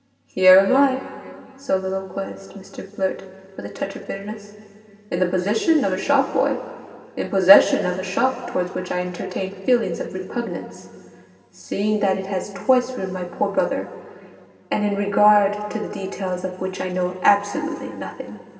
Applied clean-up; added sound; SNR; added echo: none; none; none; reverberation time 2.2 s.